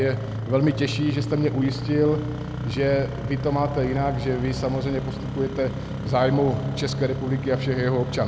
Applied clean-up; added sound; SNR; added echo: none; Engine starting; 5 dB; none.